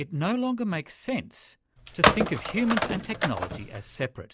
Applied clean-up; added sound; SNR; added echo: none; Telephone; -3 dB; none.